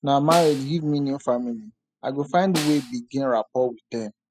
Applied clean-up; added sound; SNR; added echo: classical method spectral subtraction.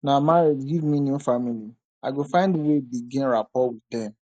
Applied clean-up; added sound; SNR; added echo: neural mask model DeepFilterNet 3.